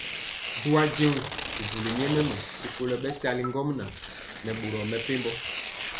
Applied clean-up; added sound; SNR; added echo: none; Tearing; 4 dB; none.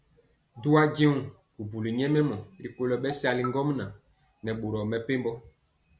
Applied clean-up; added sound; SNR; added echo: none; none; none; none.